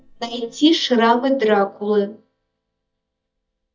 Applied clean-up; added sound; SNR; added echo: neural mask model DeepFilterNet 3.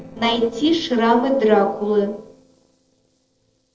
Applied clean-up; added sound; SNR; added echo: neural separator model SepFormer DNS4.